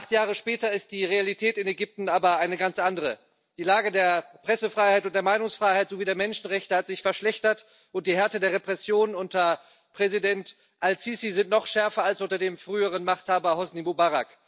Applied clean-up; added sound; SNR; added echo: none; none; none; none.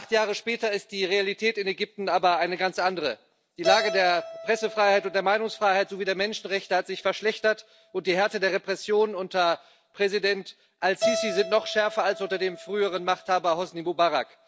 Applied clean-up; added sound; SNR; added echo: none; Keyboard (musical); 11 dB; none.